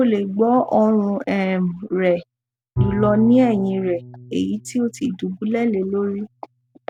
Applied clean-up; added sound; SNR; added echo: none; Bowed string instrument; 13 dB; none.